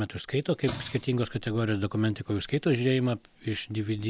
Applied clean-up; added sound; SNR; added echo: none; Explosion; 16 dB; none.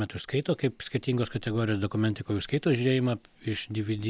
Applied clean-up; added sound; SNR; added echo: none; none; none; none.